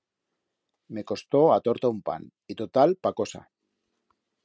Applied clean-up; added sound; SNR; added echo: none; none; none; none.